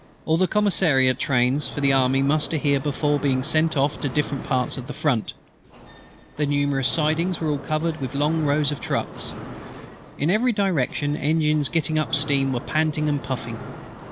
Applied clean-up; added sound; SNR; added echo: none; Mechanisms; 14 dB; none.